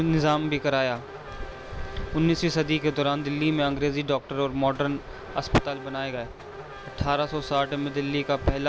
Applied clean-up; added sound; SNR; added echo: none; Race car, auto racing / Accelerating, revving, vroom; 16 dB; none.